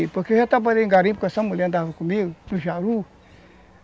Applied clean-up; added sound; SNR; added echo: none; none; none; none.